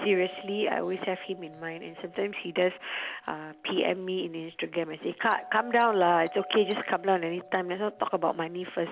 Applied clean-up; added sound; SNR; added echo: none; Doorbell; 18 dB; none.